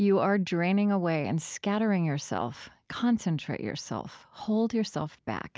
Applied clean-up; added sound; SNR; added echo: none; none; none; none.